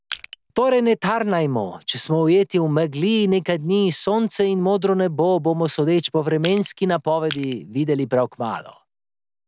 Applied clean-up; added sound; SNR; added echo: none; Crushing; 13 dB; none.